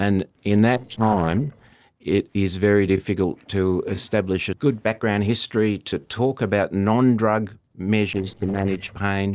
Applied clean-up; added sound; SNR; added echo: neural separator model SepFormer DNS4.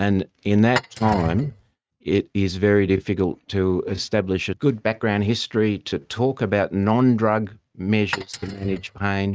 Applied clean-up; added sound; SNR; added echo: neural mask model RNNoise.